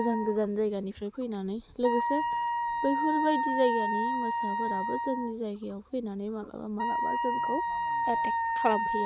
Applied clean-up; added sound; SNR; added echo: none; Wind instrument, woodwind instrument; -1 dB; none.